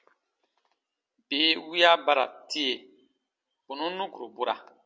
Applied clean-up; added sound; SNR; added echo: none; none; none; none.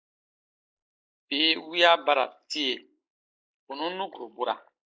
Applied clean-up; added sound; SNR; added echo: neural mask model Resemble Enhance denoiser.